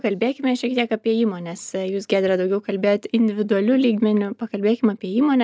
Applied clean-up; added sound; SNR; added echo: none; none; none; none.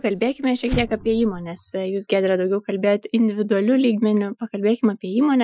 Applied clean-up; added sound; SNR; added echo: classical method Wiener filter.